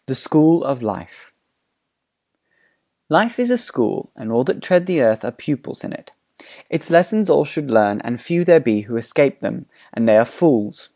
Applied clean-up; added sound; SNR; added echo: none; none; none; none.